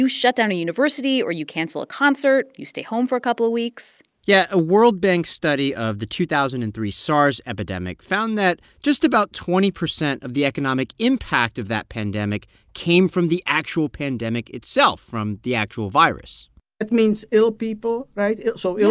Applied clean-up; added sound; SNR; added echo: none; none; none; none.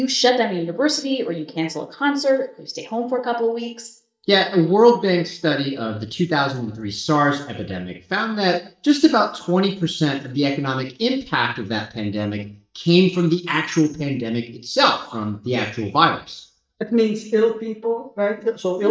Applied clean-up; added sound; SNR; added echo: neural mask model DeepFilterNet 3.